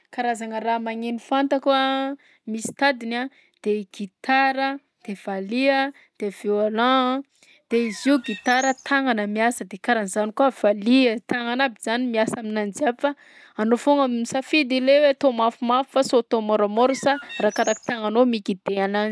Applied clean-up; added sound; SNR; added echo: none; Bird; 16 dB; none.